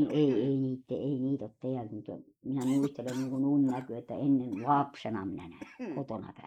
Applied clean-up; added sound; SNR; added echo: neural mask model Resemble Enhance denoiser.